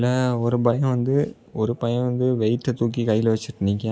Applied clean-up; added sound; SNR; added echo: none; none; none; none.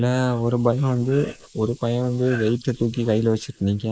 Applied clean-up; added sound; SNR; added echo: neural mask model Resemble Enhance denoiser.